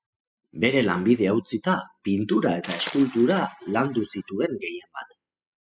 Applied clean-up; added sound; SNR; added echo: classical method spectral subtraction.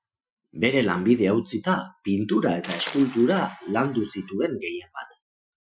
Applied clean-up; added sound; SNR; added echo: classical method Wiener filter.